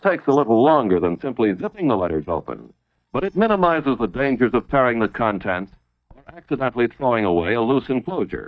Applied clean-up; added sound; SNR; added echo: neural mask model DeepFilterNet 3.